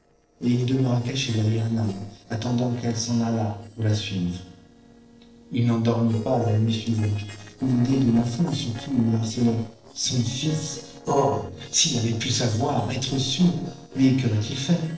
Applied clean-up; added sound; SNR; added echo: neural separator model SepFormer DNS4.